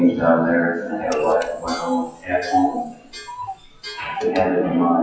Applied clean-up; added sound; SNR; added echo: classical method WPE with log-MMSE.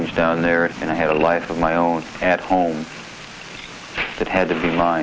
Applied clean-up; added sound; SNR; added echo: none; none; none; none.